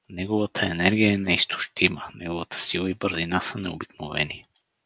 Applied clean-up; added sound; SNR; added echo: none; none; none; none.